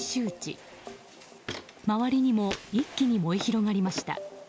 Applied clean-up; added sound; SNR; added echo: none; Run + Walk, footsteps; 13 dB; none.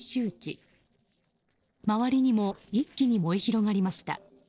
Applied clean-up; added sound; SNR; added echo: neural separator model SepFormer DNS4.